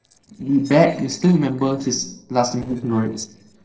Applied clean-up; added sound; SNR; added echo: neural separator model SepFormer DNS4.